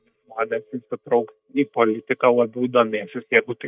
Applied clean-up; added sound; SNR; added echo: neural mask model DeepFilterNet 3.